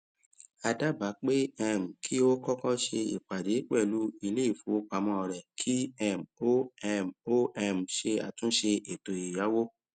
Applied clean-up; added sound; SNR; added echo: none; none; none; none.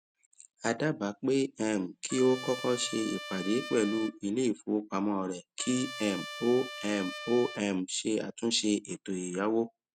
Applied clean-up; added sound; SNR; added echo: none; Trumpet; 11 dB; none.